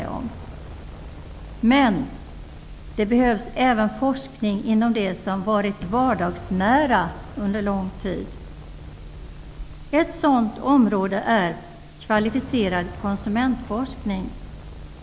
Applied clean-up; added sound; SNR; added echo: none; Explosion; 16 dB; none.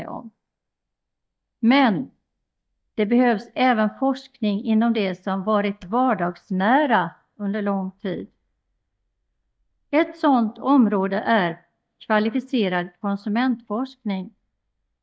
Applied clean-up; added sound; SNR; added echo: neural mask model DeepFilterNet 3.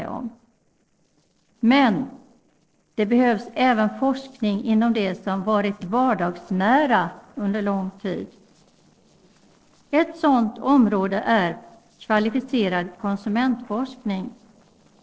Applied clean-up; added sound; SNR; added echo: neural separator model SepFormer DNS4.